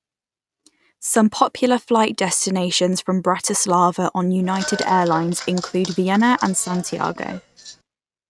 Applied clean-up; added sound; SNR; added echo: neural mask model RNNoise.